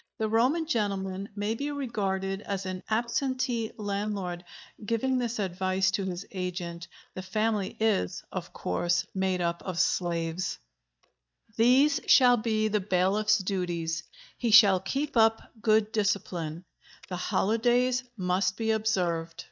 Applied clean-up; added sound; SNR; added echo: neural mask model DeepFilterNet 3.